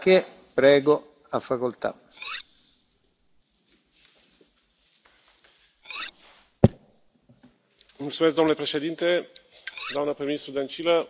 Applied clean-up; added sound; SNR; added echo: none; Cutlery, silverware; 12 dB; none.